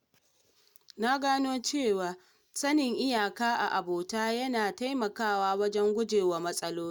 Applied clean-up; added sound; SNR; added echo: none; none; none; none.